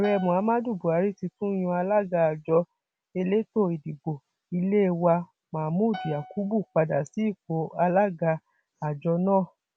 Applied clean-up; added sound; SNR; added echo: none; Piano; 17 dB; none.